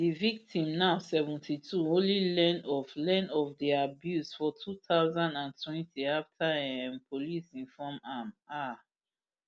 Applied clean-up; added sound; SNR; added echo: none; none; none; none.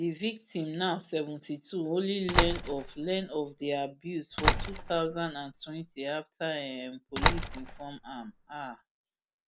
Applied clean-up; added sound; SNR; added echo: none; Slam; -2 dB; none.